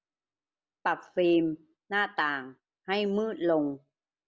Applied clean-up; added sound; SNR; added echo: none; none; none; none.